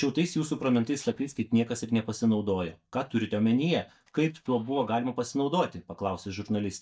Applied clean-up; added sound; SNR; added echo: neural mask model DeepFilterNet 3.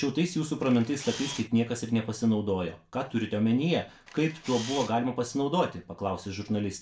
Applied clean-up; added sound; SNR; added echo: none; Camera; 12 dB; reverberation time 0.3 s.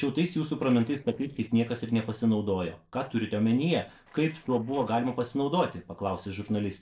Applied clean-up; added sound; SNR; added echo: neural separator model SepFormer DNS4.